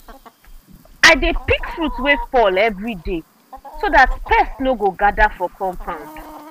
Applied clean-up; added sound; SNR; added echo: none; Chicken, rooster; 19 dB; none.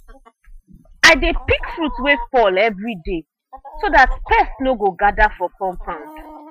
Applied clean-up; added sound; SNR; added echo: classical method Wiener filter.